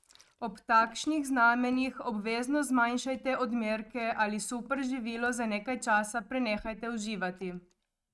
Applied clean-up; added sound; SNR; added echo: neural mask model RNNoise.